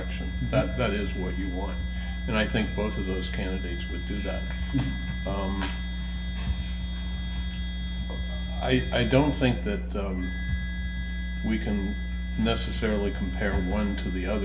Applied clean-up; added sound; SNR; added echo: none; Harmonica; 14 dB; reverberation time 0.2 s.